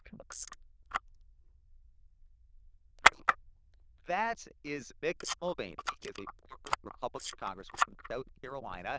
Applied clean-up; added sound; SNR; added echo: neural diffusion model UNIVERSE++.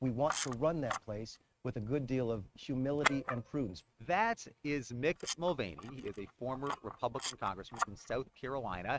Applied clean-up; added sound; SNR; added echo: neural mask model RNNoise.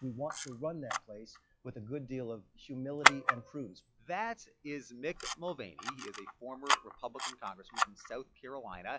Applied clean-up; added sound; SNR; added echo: classical method log-MMSE.